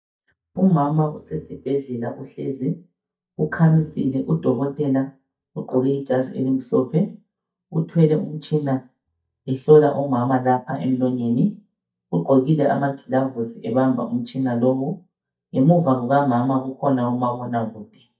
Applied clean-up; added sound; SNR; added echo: neural mask model DeepFilterNet 3.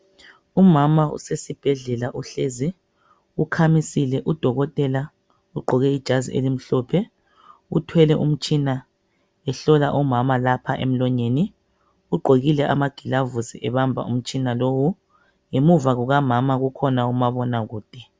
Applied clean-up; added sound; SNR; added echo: none; none; none; none.